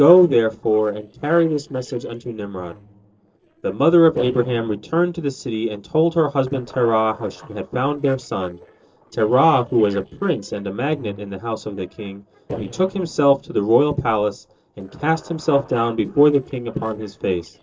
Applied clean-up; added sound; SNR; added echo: neural separator model SepFormer DNS4.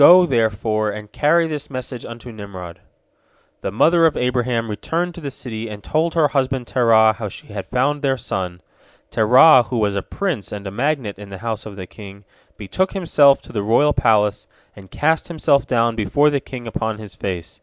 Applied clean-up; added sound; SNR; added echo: none; none; none; none.